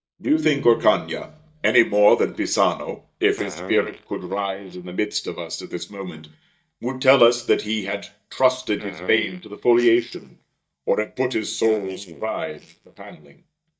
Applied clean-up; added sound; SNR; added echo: neural mask model DeepFilterNet 3.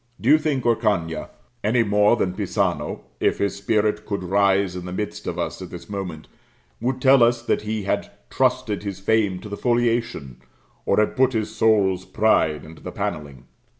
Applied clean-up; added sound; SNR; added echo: none; none; none; none.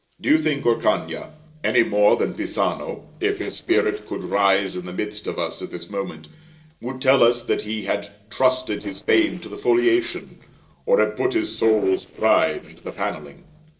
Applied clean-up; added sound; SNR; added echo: neural separator model SepFormer DNS4.